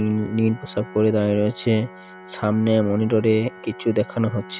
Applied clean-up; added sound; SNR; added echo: none; Organ; 19 dB; none.